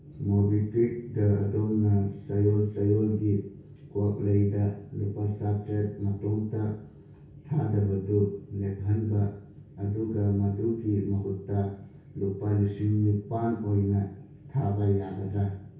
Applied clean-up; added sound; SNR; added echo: none; none; none; reverberation time 0.6 s.